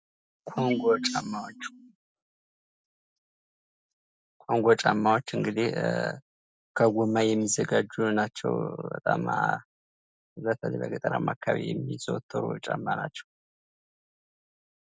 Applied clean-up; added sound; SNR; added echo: none; none; none; none.